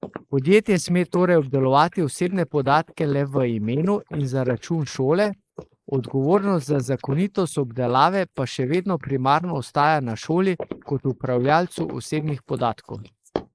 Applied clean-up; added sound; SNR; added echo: neural mask model Resemble Enhance denoiser.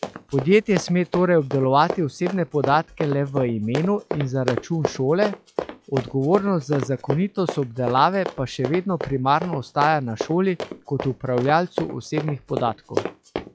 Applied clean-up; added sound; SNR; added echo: classical method log-MMSE.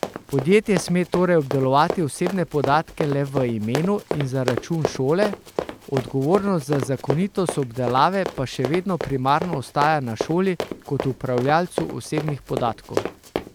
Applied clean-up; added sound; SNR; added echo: none; Run; 8 dB; none.